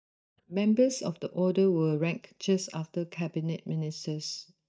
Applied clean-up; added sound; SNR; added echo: neural mask model DeepFilterNet 3.